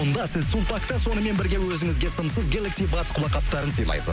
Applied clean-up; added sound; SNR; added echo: none; none; none; none.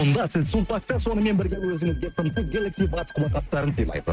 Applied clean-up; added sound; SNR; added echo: neural mask model RNNoise.